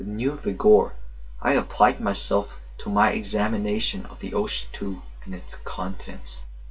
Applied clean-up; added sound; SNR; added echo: none; none; none; reverberation time 0.1 s.